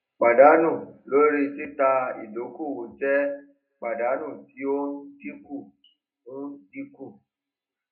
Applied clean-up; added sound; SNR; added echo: none; none; none; reverberation time 0.2 s.